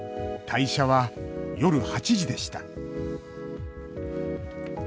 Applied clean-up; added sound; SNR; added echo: none; none; none; none.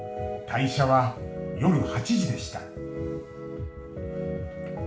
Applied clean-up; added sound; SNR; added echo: none; none; none; reverberation time 0.4 s.